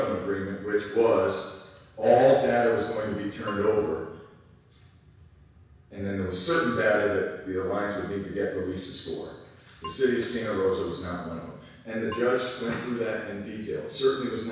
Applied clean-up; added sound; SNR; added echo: none; Keyboard (musical); 18 dB; reverberation time 1.1 s.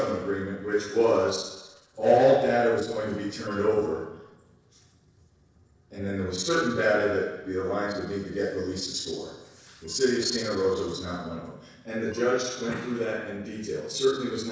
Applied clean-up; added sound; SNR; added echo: neural separator model SepFormer DNS4.